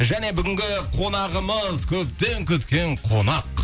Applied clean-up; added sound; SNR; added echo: none; none; none; none.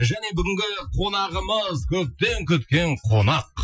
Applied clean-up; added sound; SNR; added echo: classical method Wiener filter.